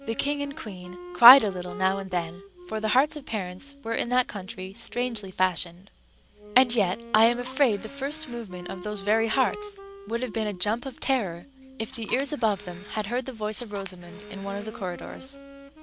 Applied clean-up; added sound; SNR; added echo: none; Wind instrument, woodwind instrument + Camera; 16 dB; none.